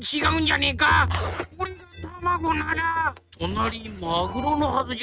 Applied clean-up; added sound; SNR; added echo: neural mask model RNNoise.